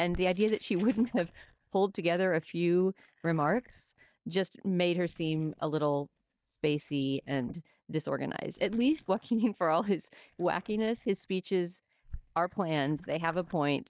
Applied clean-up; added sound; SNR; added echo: neural mask model DeepFilterNet 3.